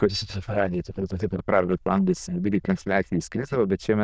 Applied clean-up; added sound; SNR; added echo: neural diffusion model UNIVERSE++.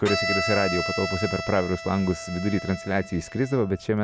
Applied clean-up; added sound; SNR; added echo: none; Bowed string instrument; 6 dB; none.